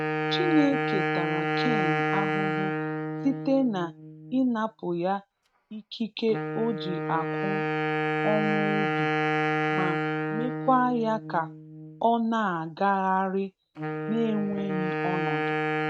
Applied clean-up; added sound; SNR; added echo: neural mask model RNNoise.